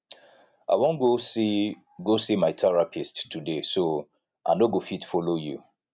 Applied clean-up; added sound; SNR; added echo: none; none; none; none.